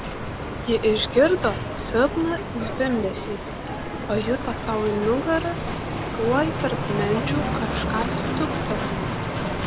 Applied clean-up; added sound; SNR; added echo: none; Bicycle; 2 dB; none.